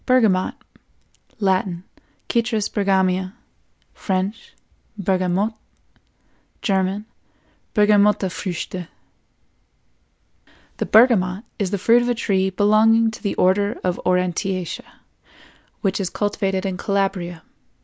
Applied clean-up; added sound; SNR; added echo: none; none; none; none.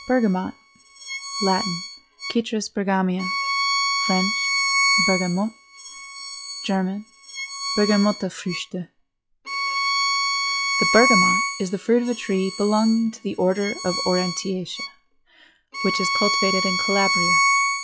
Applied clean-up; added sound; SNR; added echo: classical method log-MMSE.